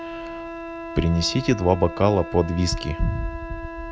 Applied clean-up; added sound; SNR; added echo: none; Wind instrument, woodwind instrument; 11 dB; none.